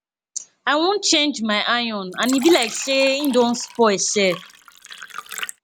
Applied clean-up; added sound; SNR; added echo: none; Fill (with liquid); 13 dB; none.